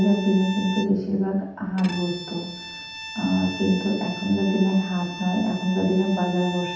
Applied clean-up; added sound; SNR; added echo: none; Bowed string instrument; 13 dB; reverberation time 0.8 s.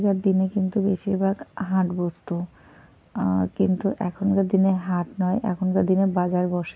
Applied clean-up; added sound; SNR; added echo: none; none; none; none.